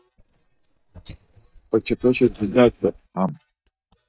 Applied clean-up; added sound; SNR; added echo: neural mask model DeepFilterNet 3.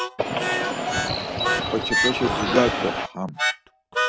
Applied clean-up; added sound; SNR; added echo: none; Harmonica + Bird; -4 dB; none.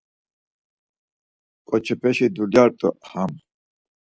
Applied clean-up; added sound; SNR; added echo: none; none; none; none.